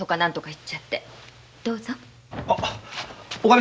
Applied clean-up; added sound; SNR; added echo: none; none; none; none.